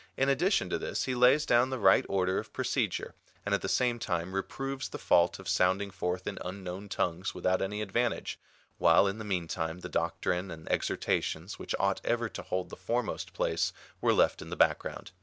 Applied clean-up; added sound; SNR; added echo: none; none; none; none.